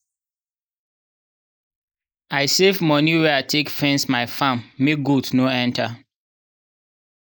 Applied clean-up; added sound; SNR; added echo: neural mask model Resemble Enhance denoiser.